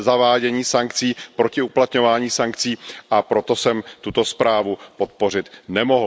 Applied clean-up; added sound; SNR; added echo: none; none; none; none.